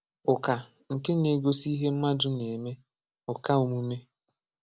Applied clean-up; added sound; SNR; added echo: none; none; none; none.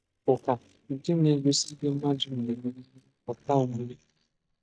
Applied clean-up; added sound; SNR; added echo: neural mask model DeepFilterNet 3.